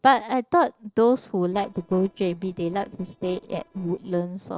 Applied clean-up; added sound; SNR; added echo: neural separator model SepFormer DNS4.